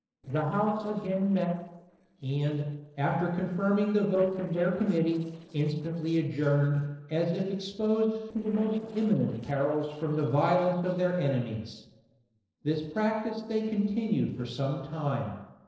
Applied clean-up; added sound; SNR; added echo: neural separator model SepFormer DNS4.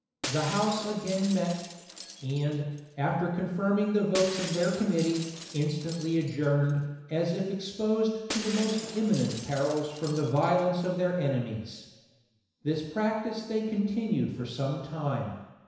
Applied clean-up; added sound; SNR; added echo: none; Shatter; 13 dB; reverberation time 1.0 s.